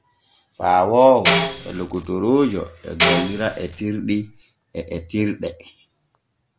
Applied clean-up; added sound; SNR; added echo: none; Tambourine; 2 dB; none.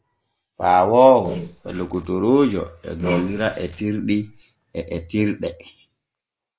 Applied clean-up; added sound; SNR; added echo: neural mask model Resemble Enhance denoiser.